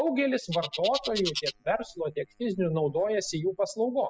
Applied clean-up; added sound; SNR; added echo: classical method spectral subtraction.